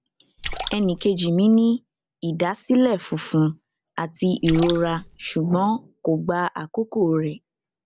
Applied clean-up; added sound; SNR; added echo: none; Splash, splatter; 9 dB; none.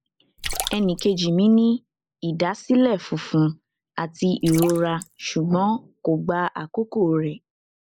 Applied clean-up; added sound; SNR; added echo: neural mask model Resemble Enhance denoiser.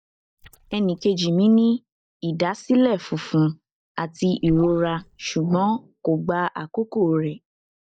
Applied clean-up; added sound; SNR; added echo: neural mask model DeepFilterNet 3.